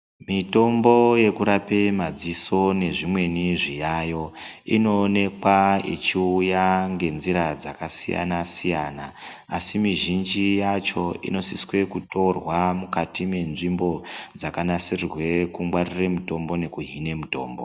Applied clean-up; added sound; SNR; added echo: none; none; none; none.